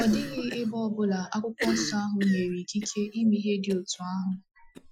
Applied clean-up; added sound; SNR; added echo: classical method Wiener filter.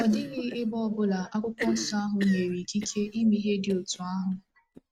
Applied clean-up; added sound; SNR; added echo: neural mask model RNNoise.